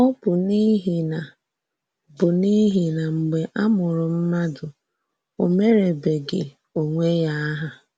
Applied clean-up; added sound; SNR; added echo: none; none; none; none.